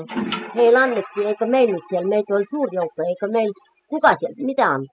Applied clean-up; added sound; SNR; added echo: classical method spectral subtraction.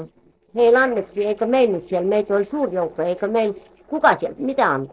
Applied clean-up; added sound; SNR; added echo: neural separator model SepFormer DNS4.